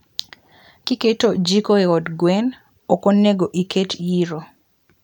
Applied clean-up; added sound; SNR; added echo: none; none; none; none.